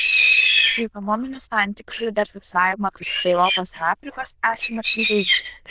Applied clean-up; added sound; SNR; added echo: neural diffusion model UNIVERSE++.